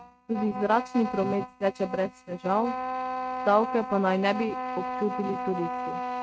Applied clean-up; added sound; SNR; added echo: neural mask model RNNoise.